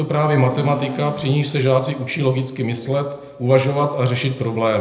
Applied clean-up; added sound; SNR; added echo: none; Domestic sounds, home sounds; 16 dB; reverberation time 0.8 s.